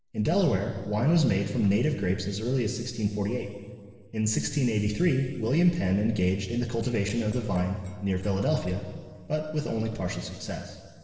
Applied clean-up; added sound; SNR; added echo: neural separator model SepFormer DNS4.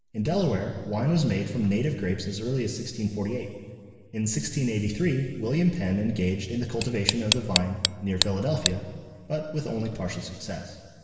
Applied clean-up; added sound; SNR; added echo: none; Tick; 2 dB; reverberation time 2.1 s.